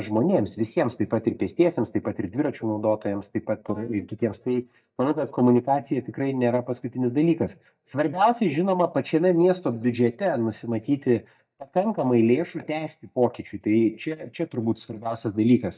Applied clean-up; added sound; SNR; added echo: neural mask model DeepFilterNet 3.